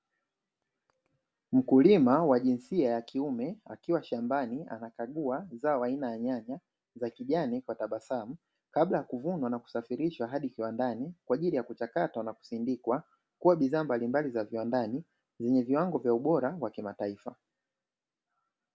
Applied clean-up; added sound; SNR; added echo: none; none; none; none.